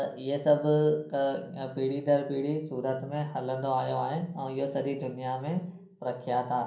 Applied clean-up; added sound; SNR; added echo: none; none; none; reverberation time 0.6 s.